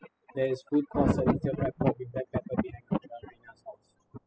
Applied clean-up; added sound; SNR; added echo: classical method spectral subtraction.